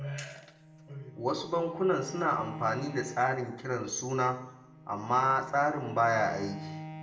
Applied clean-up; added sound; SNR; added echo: none; Bowed string instrument; 14 dB; reverberation time 0.7 s.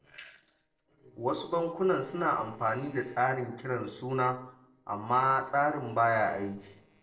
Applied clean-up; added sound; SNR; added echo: neural separator model SepFormer DNS4.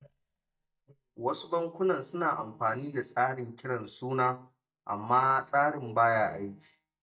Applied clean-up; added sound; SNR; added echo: neural mask model DeepFilterNet 3.